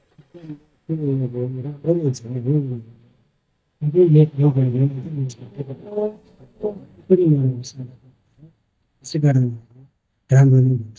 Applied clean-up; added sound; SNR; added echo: neural mask model DeepFilterNet 3.